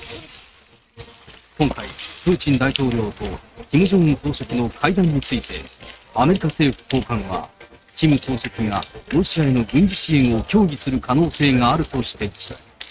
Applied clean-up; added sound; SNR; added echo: neural mask model RNNoise.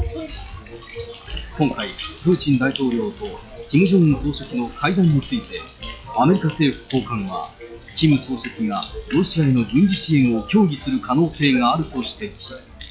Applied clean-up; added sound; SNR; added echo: classical method log-MMSE.